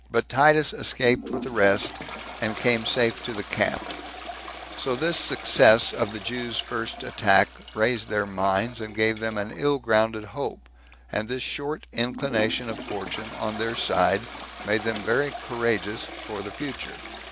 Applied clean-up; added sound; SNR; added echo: none; Toilet flush; 13 dB; none.